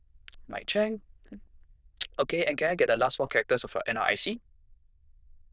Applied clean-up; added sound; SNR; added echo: neural diffusion model UNIVERSE++.